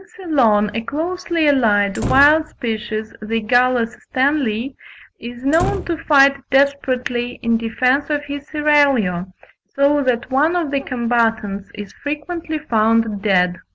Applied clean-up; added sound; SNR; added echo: none; Slam; 8 dB; none.